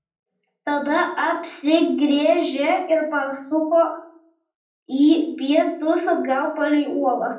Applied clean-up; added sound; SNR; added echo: none; none; none; reverberation time 0.6 s.